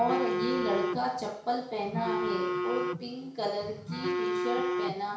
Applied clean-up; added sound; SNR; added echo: none; Telephone; 0 dB; reverberation time 0.6 s.